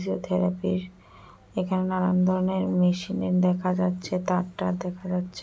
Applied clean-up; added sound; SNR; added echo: none; none; none; none.